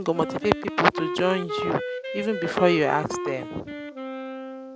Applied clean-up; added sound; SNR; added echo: none; Wind instrument, woodwind instrument; 7 dB; none.